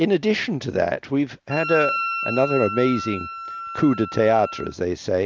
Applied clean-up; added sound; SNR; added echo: none; Wind instrument, woodwind instrument; 7 dB; none.